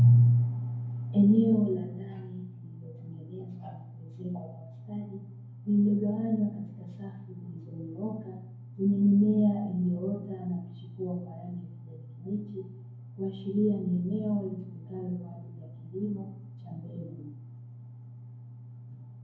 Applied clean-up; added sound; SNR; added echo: none; none; none; reverberation time 0.9 s.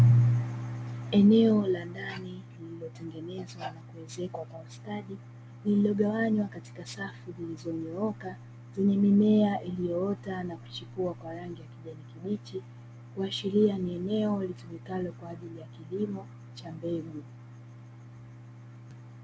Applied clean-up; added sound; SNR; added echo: none; none; none; none.